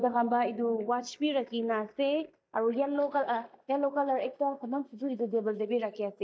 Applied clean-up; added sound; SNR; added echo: neural mask model DeepFilterNet 3.